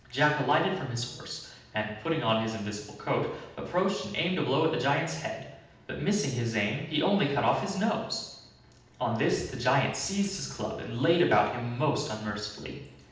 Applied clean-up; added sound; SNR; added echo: none; none; none; reverberation time 0.8 s.